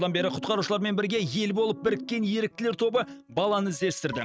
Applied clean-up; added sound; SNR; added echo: neural mask model RNNoise.